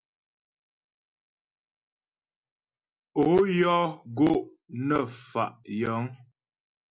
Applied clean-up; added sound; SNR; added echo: none; none; none; none.